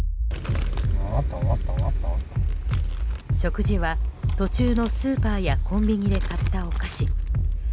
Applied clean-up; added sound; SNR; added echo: none; Bass drum; -5 dB; none.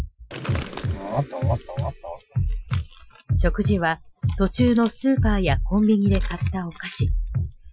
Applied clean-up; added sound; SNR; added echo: classical method Wiener filter.